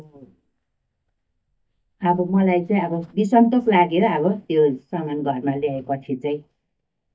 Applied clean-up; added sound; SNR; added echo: neural mask model DeepFilterNet 3.